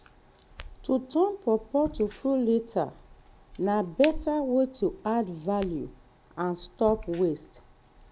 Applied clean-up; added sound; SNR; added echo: none; Crack; 16 dB; none.